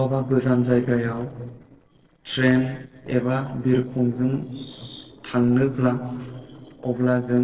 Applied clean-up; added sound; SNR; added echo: neural separator model SepFormer DNS4.